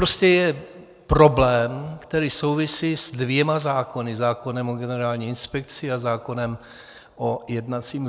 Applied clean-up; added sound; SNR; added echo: none; none; none; none.